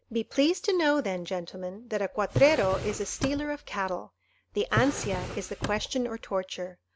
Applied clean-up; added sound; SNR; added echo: none; Drawer open or close; 7 dB; none.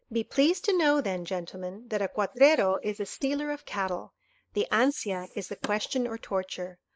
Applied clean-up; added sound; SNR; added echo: neural mask model Resemble Enhance denoiser.